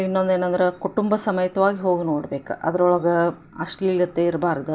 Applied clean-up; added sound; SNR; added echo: none; none; none; none.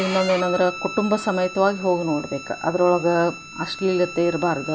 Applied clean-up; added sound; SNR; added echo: none; Bowed string instrument; 12 dB; none.